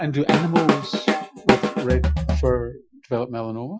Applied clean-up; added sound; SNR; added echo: classical method Wiener filter.